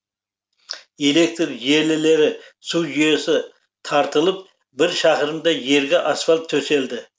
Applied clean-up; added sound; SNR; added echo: none; none; none; none.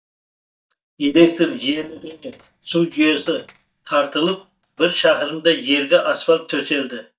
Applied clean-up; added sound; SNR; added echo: neural mask model DeepFilterNet 3.